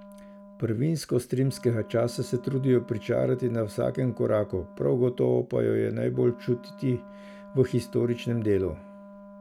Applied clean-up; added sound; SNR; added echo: none; Wind instrument, woodwind instrument; 19 dB; none.